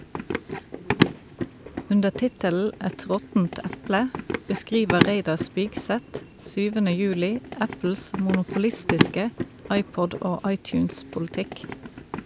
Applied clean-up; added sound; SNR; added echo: none; Run; 4 dB; none.